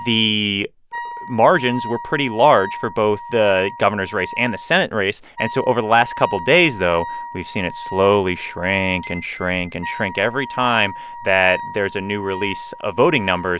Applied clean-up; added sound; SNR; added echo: none; Wind instrument, woodwind instrument + Bicycle bell; 10 dB; none.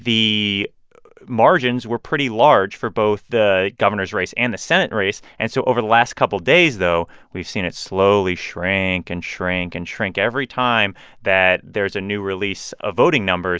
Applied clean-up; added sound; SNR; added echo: none; none; none; none.